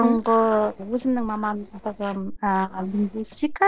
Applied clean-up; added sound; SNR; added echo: neural separator model SepFormer DNS4.